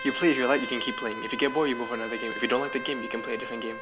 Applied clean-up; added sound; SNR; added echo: none; Trumpet; 8 dB; none.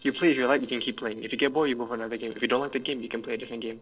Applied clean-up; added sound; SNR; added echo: neural separator model SepFormer DNS4.